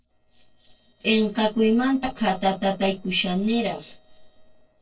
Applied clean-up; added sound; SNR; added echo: neural separator model SepFormer DNS4.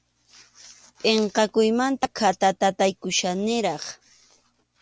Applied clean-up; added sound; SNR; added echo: none; none; none; none.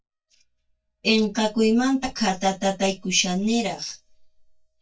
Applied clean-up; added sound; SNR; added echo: neural mask model DeepFilterNet 3.